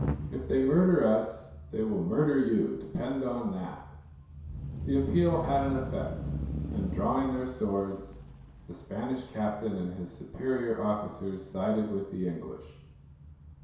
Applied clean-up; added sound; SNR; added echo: none; Engine starting / Accelerating, revving, vroom / Motor vehicle (road); 9 dB; reverberation time 0.7 s.